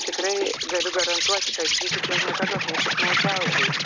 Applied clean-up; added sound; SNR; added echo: none; Insect; -5 dB; none.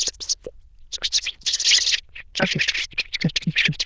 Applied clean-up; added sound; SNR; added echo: neural diffusion model UNIVERSE++.